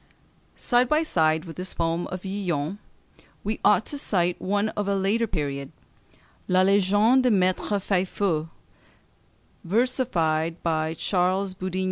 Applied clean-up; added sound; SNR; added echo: none; none; none; none.